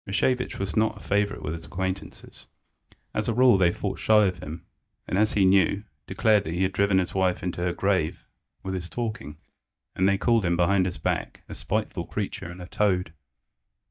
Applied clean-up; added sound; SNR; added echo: neural mask model DeepFilterNet 3.